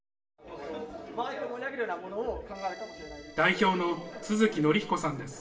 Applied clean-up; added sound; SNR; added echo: none; Accordion; 19 dB; reverberation time 0.6 s.